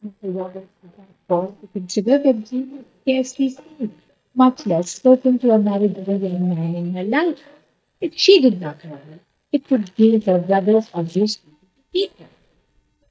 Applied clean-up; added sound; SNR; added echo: neural mask model DeepFilterNet 3.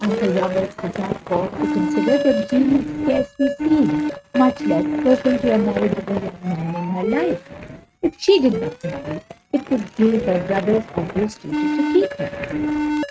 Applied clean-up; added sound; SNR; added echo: neural mask model RNNoise.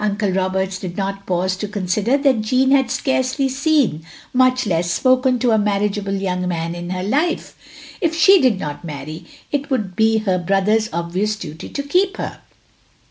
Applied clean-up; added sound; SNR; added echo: none; none; none; none.